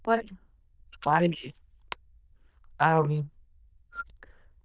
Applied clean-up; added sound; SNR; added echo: neural diffusion model UNIVERSE++.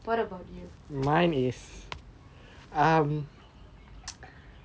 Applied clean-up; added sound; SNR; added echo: none; none; none; none.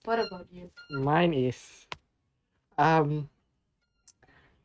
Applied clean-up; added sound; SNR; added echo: neural mask model RNNoise.